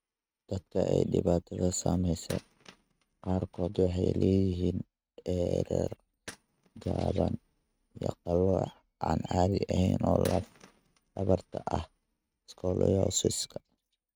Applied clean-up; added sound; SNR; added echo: neural mask model RNNoise.